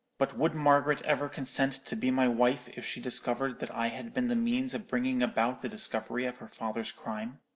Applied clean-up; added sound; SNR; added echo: none; none; none; none.